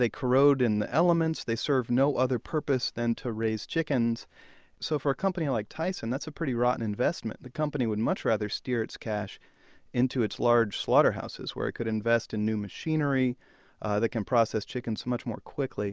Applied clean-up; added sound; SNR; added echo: none; none; none; none.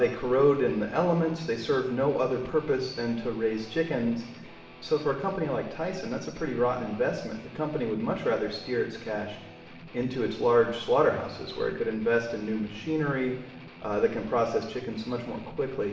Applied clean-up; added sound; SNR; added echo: none; Guitar; 19 dB; reverberation time 0.8 s.